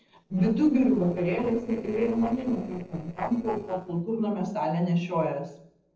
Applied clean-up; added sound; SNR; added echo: neural separator model SepFormer DNS4.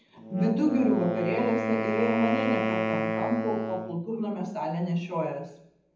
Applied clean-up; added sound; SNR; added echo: none; Wind instrument, woodwind instrument; 3 dB; reverberation time 0.8 s.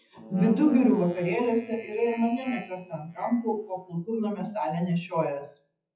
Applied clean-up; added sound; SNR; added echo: classical method WPE with log-MMSE.